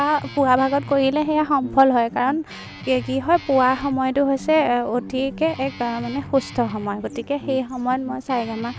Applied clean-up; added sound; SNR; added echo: none; Guitar; 16 dB; none.